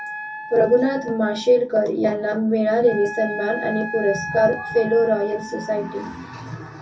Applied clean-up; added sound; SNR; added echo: none; Wind instrument, woodwind instrument; 13 dB; reverberation time 0.3 s.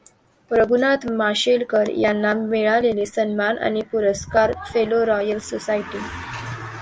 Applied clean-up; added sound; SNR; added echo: none; none; none; none.